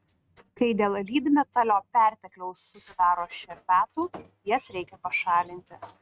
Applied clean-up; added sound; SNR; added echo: neural mask model RNNoise.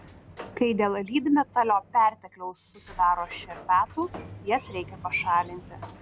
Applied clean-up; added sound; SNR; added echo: none; Sliding door; 18 dB; none.